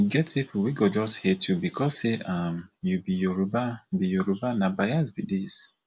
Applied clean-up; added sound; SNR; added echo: none; none; none; none.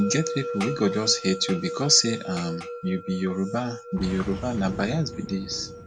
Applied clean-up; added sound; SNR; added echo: none; Musical instrument + Boom; 8 dB; none.